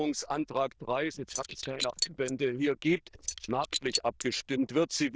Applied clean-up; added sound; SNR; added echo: neural diffusion model UNIVERSE++.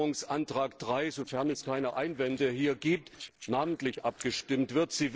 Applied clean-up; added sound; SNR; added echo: neural separator model SepFormer DNS4.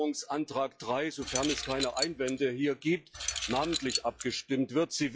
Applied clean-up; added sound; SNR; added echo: classical method log-MMSE.